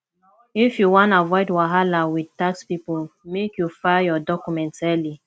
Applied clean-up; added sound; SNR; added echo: none; none; none; none.